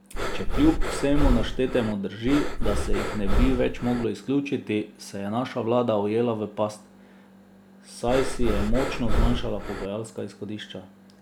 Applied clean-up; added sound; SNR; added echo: none; Breathing; -3 dB; none.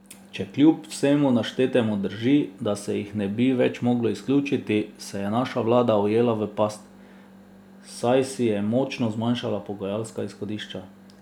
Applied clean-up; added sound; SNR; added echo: none; none; none; none.